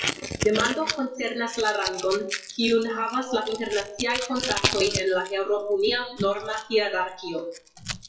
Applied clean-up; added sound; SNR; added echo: classical method WPE with log-MMSE.